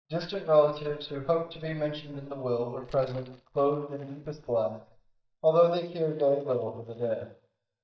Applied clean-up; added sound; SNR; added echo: neural mask model DeepFilterNet 3.